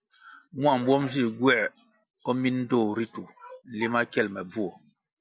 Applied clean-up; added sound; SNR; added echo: none; none; none; none.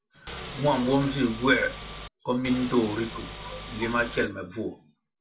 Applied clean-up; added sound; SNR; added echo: none; Engine / Car; 11 dB; reverberation time 0.2 s.